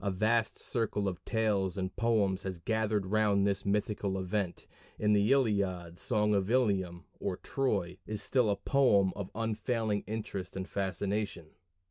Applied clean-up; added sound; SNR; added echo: none; none; none; none.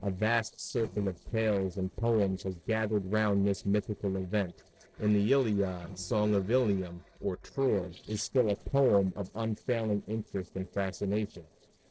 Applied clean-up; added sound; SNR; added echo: neural separator model SepFormer DNS4.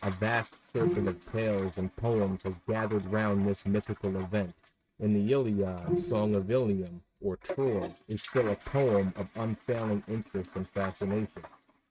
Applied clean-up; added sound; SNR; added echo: neural mask model RNNoise.